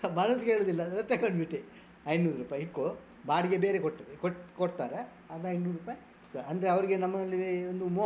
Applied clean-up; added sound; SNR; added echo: none; none; none; none.